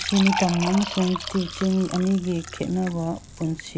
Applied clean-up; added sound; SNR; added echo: none; Fill (with liquid) / Trickle, dribble; 9 dB; none.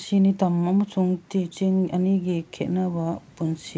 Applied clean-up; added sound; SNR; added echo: none; none; none; none.